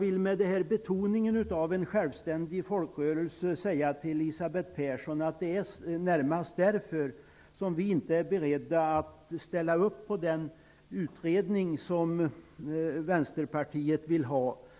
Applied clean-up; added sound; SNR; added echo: none; none; none; none.